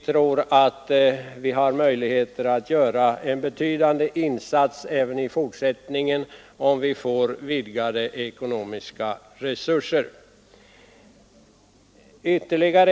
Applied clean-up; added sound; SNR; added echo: none; none; none; none.